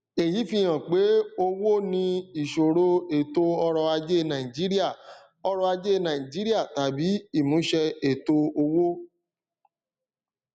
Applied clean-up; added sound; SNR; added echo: none; none; none; none.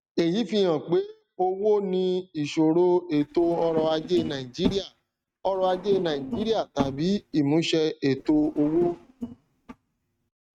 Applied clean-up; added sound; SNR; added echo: neural mask model RNNoise.